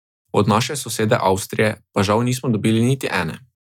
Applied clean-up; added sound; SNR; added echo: none; none; none; none.